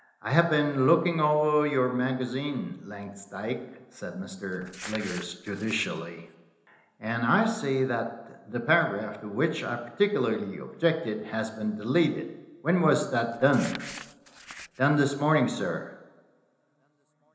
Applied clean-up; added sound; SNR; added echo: none; Crumpling, crinkling; 16 dB; reverberation time 1.0 s.